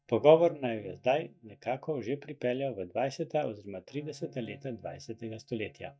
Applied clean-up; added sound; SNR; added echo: neural mask model DeepFilterNet 3.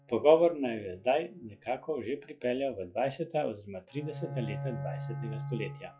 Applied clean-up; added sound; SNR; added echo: classical method log-MMSE.